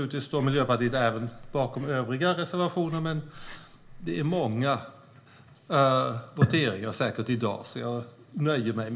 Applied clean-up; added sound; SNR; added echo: none; Breathing; 18 dB; reverberation time 0.4 s.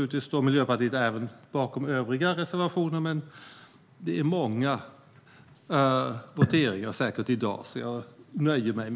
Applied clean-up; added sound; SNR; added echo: none; none; none; none.